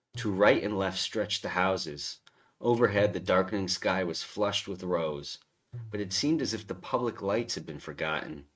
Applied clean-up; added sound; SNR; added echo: neural mask model RNNoise.